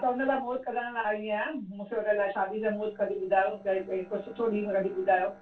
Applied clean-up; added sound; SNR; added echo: neural separator model SepFormer DNS4.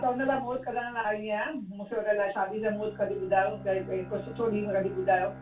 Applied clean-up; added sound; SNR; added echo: none; Bowed string instrument; 16 dB; reverberation time 0.2 s.